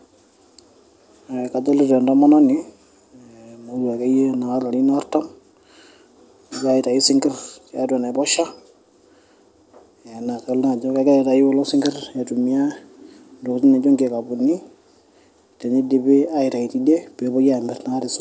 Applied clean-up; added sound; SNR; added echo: none; none; none; none.